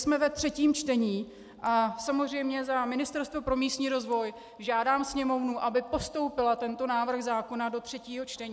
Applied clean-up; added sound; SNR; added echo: none; none; none; none.